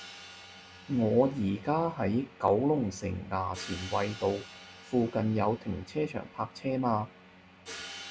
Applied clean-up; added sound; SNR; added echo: none; Hi-hat; 18 dB; none.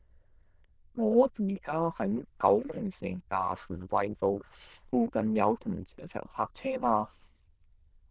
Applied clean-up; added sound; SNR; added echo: neural diffusion model UNIVERSE++.